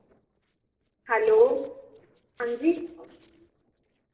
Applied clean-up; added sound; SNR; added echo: neural separator model SepFormer DNS4.